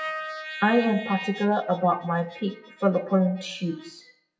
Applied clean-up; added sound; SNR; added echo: classical method WPE with log-MMSE.